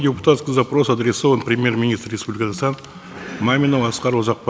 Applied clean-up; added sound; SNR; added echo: none; none; none; none.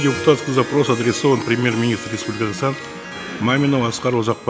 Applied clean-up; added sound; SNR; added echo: none; Harp; 12 dB; none.